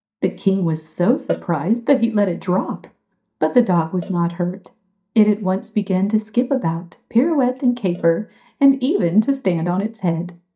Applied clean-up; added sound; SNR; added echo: neural mask model DeepFilterNet 3.